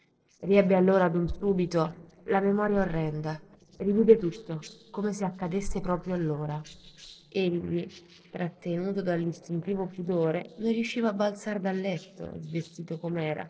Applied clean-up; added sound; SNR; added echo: neural separator model SepFormer DNS4.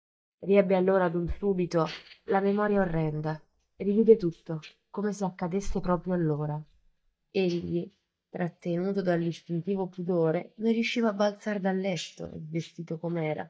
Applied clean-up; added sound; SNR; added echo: neural mask model DeepFilterNet 3.